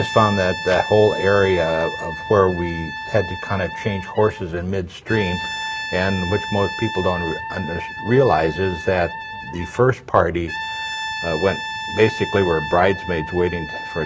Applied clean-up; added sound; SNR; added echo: none; Brass instrument; 9 dB; none.